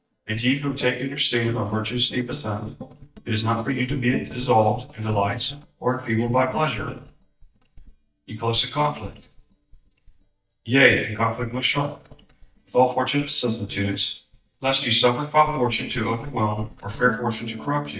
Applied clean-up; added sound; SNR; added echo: neural mask model DeepFilterNet 3.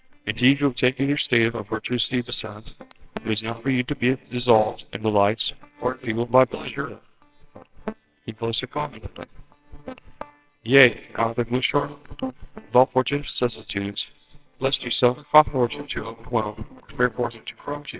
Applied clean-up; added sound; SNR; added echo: neural separator model SepFormer WHAMR!.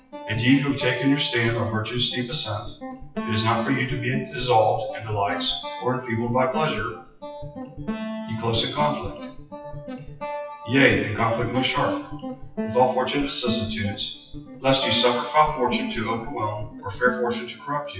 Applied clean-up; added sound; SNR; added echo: classical method WPE with log-MMSE.